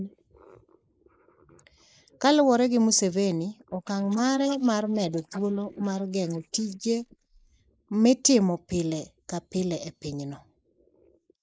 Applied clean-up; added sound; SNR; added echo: neural mask model Resemble Enhance denoiser.